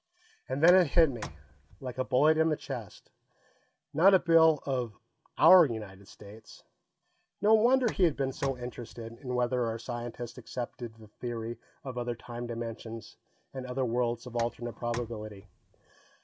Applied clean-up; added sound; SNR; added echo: none; Tick; 17 dB; none.